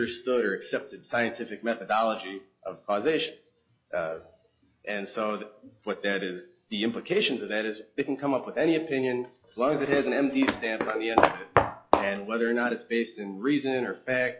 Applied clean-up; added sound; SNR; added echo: classical method log-MMSE.